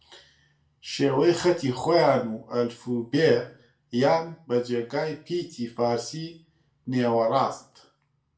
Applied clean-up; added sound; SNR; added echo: none; none; none; reverberation time 0.3 s.